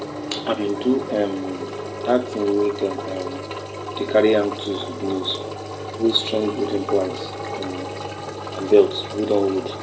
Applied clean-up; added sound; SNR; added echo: none; Engine; 8 dB; none.